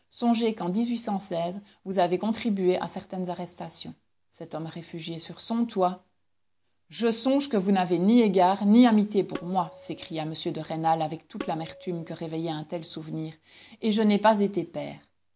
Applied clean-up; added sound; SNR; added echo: none; Tabla; 17 dB; none.